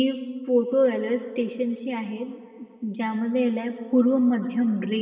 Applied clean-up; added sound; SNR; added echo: none; none; none; reverberation time 2.5 s.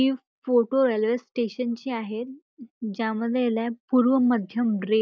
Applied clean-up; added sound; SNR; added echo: none; none; none; none.